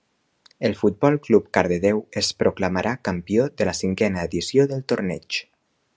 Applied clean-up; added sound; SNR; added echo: none; none; none; none.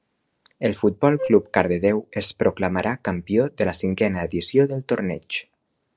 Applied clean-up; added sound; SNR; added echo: neural separator model SepFormer DNS4.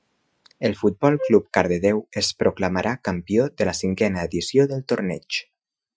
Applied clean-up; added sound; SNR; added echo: classical method Wiener filter.